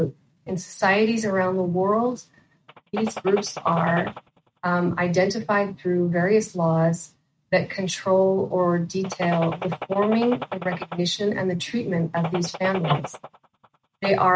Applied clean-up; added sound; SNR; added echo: neural mask model RNNoise.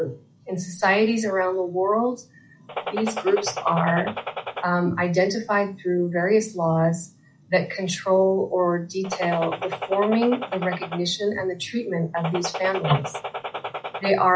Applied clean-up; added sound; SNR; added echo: classical method log-MMSE.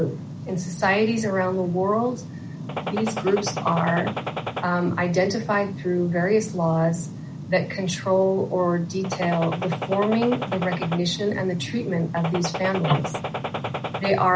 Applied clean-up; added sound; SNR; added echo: none; Gunshot, gunfire; 7 dB; none.